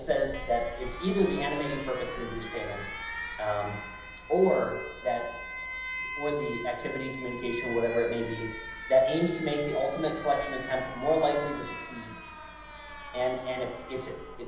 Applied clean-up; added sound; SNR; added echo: none; Alarm; 9 dB; reverberation time 0.9 s.